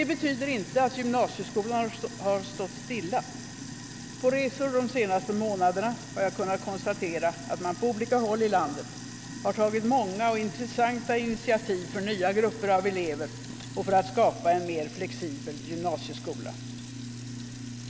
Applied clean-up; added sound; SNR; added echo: none; Sink (filling or washing); 11 dB; none.